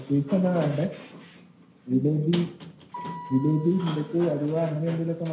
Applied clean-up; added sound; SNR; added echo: none; Sliding door; 13 dB; reverberation time 0.5 s.